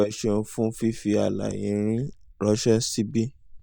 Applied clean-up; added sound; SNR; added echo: neural mask model DeepFilterNet 3.